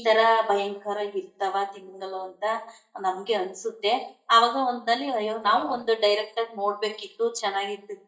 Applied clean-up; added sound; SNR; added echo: neural mask model DeepFilterNet 3.